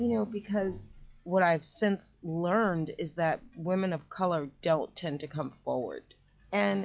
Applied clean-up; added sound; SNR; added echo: classical method log-MMSE.